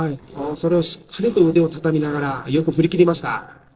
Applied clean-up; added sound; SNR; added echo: neural separator model SepFormer DNS4.